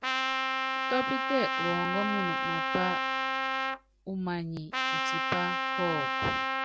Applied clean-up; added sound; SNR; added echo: none; Trumpet; -4 dB; none.